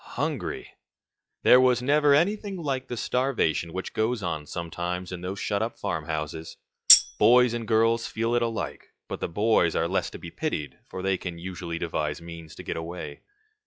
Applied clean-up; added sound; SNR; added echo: classical method log-MMSE.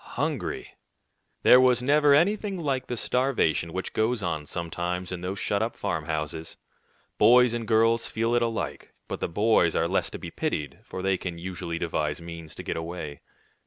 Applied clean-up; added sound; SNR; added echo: none; none; none; none.